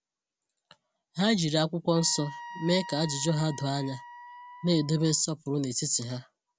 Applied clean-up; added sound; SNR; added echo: none; Wind instrument, woodwind instrument; 15 dB; none.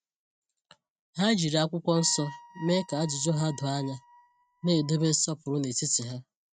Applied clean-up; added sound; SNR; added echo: neural mask model RNNoise.